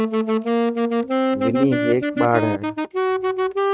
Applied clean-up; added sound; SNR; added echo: neural mask model RNNoise.